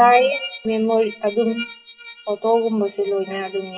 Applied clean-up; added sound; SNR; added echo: classical method WPE with log-MMSE.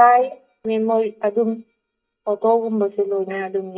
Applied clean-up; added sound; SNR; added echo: neural mask model DeepFilterNet 3.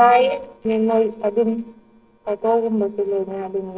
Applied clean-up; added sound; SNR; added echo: neural separator model SepFormer DNS4.